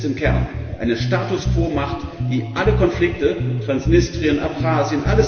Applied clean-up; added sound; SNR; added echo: none; Bass guitar; 2 dB; reverberation time 2.5 s.